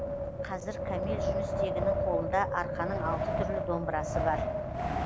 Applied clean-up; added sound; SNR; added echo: none; Wind; -4 dB; none.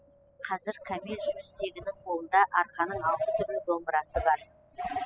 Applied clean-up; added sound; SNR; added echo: classical method spectral subtraction.